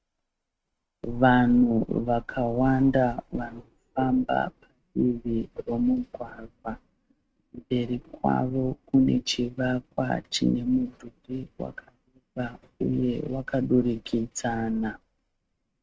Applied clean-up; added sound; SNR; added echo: neural mask model RNNoise.